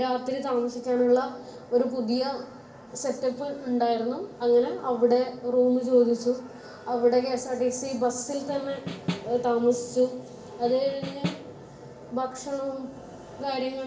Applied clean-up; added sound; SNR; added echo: none; Snare drum; 9 dB; reverberation time 0.6 s.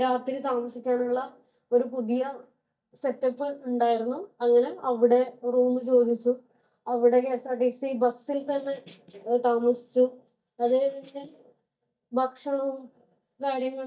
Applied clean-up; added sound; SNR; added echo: neural mask model DeepFilterNet 3.